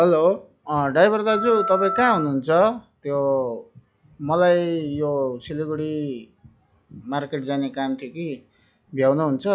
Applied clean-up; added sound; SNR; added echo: classical method log-MMSE.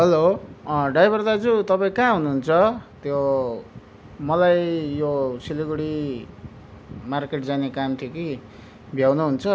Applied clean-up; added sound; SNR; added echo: none; none; none; none.